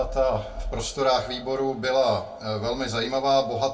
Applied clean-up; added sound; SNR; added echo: none; none; none; reverberation time 0.2 s.